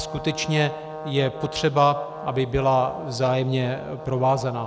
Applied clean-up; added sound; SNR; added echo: none; Brass instrument; 13 dB; none.